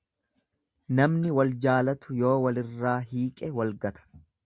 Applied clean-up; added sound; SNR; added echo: none; none; none; none.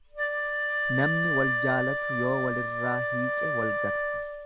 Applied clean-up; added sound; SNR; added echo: none; Wind instrument, woodwind instrument; -3 dB; none.